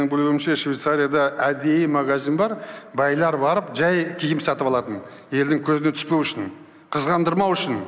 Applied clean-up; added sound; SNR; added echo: none; none; none; none.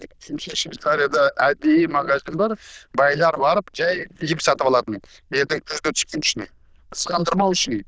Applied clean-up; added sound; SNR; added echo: neural diffusion model UNIVERSE++.